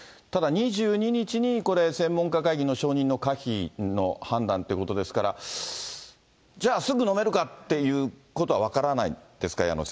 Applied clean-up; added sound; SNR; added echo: none; none; none; none.